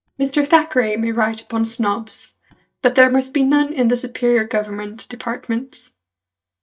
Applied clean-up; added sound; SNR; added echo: neural mask model DeepFilterNet 3.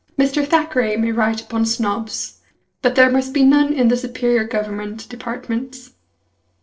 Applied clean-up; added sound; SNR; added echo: neural separator model SepFormer DNS4.